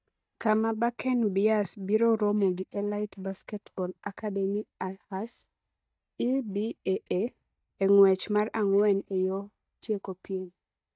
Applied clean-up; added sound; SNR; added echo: neural mask model DeepFilterNet 3.